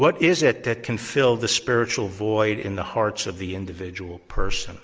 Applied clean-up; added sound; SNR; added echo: none; none; none; none.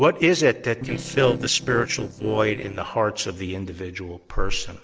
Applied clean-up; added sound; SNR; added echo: neural separator model SepFormer DNS4.